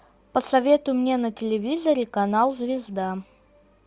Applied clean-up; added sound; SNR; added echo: none; none; none; none.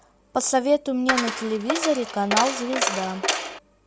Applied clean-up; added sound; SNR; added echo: none; Coin (dropping); 2 dB; none.